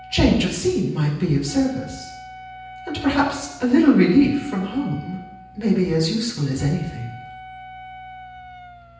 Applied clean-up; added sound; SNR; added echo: none; Wind instrument, woodwind instrument; 19 dB; reverberation time 0.9 s.